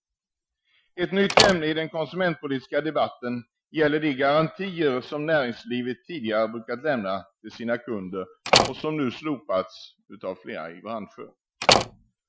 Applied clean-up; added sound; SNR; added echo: classical method Wiener filter.